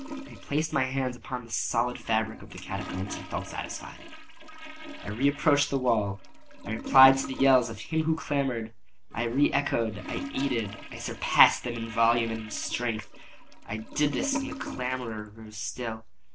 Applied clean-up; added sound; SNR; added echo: none; Toilet flush / Gurgling; 12 dB; none.